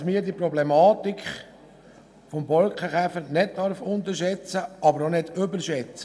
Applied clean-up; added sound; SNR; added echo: none; none; none; reverberation time 1.3 s.